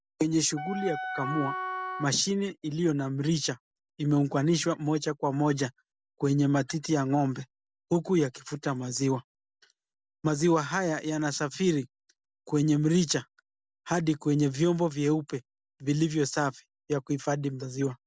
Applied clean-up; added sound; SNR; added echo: none; Wind instrument, woodwind instrument; 7 dB; none.